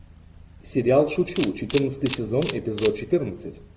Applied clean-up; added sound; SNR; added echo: none; Camera; 5 dB; none.